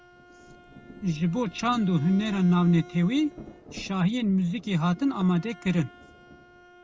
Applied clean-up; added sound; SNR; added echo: none; Rain + Bowed string instrument; 20 dB; none.